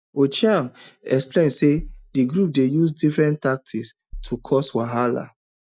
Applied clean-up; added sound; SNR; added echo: neural mask model DeepFilterNet 3.